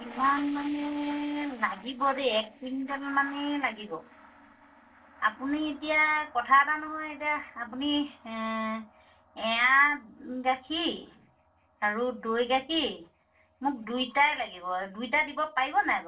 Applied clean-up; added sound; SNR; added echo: neural separator model SepFormer DNS4.